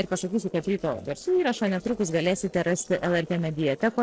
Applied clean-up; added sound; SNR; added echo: neural separator model SepFormer DNS4.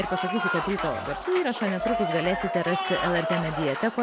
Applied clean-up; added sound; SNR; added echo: none; Applause; 2 dB; none.